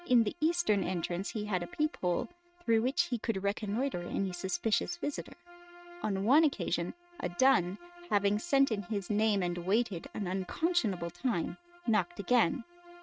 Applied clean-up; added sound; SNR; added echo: neural mask model RNNoise.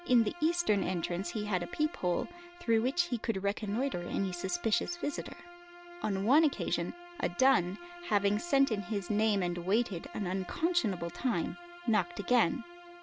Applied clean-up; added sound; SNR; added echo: none; Bowed string instrument; 17 dB; none.